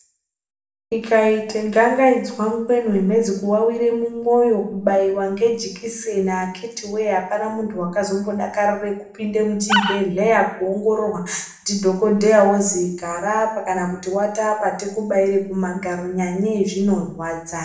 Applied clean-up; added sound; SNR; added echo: none; Animal; 2 dB; reverberation time 0.6 s.